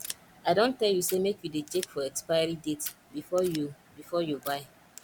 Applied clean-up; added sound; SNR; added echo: none; Scissors; 16 dB; none.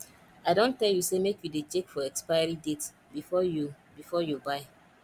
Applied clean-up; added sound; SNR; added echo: none; none; none; none.